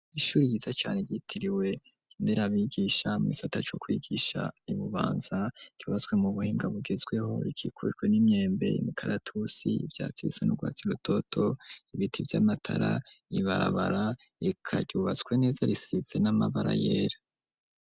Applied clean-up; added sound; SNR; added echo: none; none; none; none.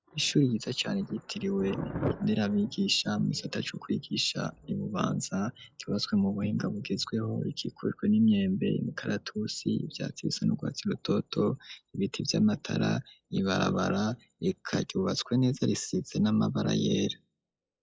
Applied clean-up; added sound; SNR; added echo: classical method log-MMSE.